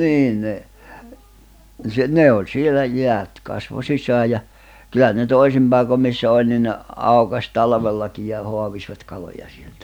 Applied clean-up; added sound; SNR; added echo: none; none; none; none.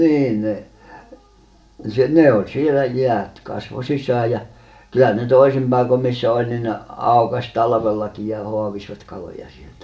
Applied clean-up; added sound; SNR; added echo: none; none; none; reverberation time 0.3 s.